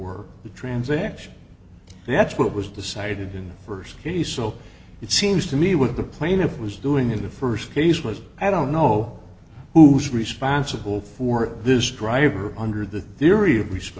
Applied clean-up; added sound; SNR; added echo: none; none; none; none.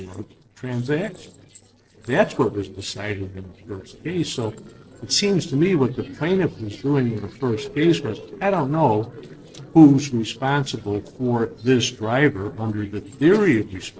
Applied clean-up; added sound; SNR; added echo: neural separator model SepFormer DNS4.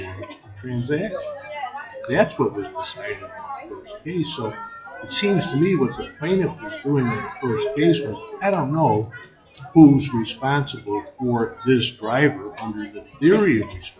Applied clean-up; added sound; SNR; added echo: classical method log-MMSE.